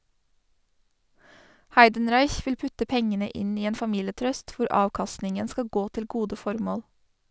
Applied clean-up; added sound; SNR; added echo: none; none; none; none.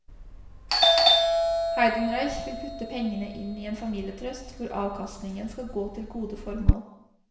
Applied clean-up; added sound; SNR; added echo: none; Doorbell; -5 dB; reverberation time 0.8 s.